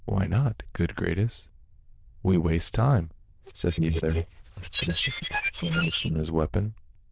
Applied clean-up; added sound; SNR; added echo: neural diffusion model UNIVERSE++.